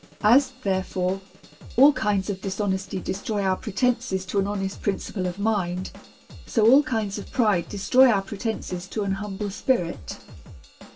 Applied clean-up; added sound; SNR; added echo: none; Drum / Drum kit; 19 dB; reverberation time 0.1 s.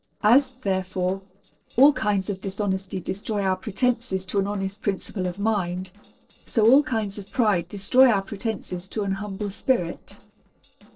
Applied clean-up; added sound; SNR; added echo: neural separator model SepFormer DNS4.